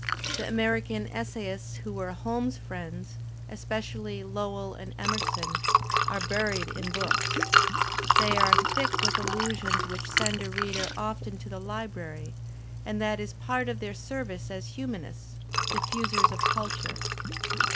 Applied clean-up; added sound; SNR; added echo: none; Liquid; -4 dB; none.